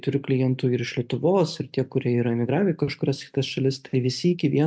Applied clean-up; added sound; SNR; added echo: none; none; none; none.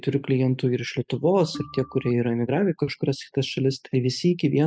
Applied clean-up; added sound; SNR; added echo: classical method spectral subtraction.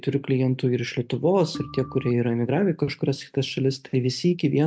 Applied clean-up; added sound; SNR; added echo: none; Organ; 17 dB; none.